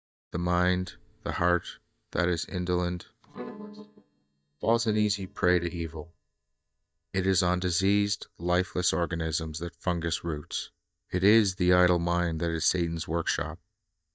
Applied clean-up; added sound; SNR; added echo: neural mask model DeepFilterNet 3.